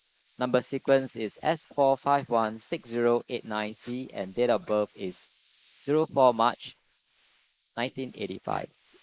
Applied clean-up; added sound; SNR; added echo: neural mask model Resemble Enhance denoiser.